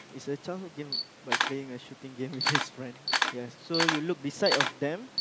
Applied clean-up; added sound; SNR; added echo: none; Camera; -2 dB; none.